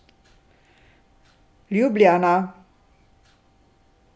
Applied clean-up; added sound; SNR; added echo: none; none; none; none.